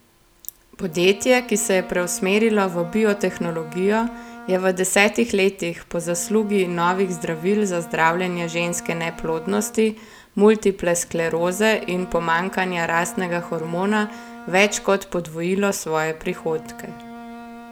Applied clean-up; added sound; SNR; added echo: none; Bowed string instrument; 18 dB; none.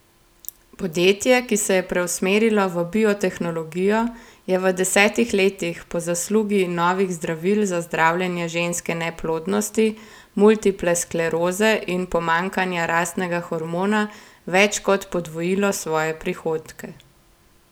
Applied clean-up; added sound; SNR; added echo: none; none; none; none.